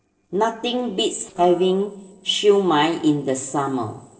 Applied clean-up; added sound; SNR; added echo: neural separator model SepFormer DNS4.